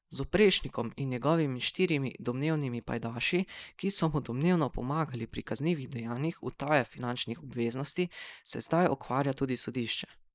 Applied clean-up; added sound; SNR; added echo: neural mask model Resemble Enhance denoiser.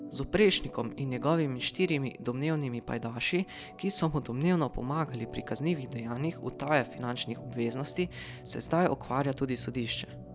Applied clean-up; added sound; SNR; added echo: none; Organ; 15 dB; none.